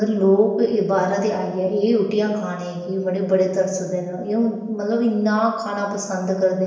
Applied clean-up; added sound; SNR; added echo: none; none; none; reverberation time 1.0 s.